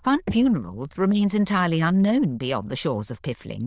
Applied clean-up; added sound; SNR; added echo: neural diffusion model UNIVERSE++.